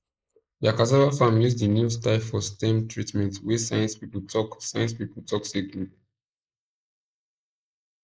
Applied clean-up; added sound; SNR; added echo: neural mask model Resemble Enhance denoiser.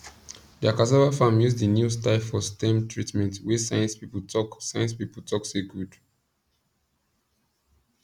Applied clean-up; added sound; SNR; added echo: none; none; none; none.